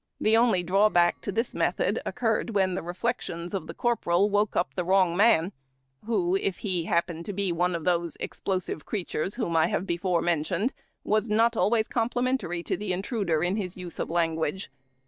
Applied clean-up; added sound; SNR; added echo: neural separator model SepFormer DNS4.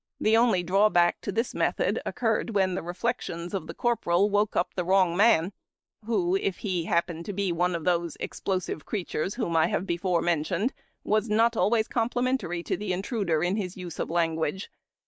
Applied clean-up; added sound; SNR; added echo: neural mask model Resemble Enhance denoiser.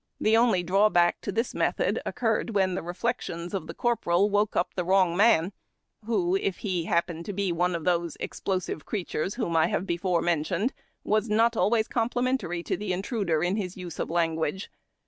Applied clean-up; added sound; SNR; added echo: none; none; none; none.